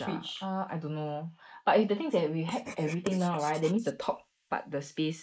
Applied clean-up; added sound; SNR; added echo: neural mask model Resemble Enhance denoiser.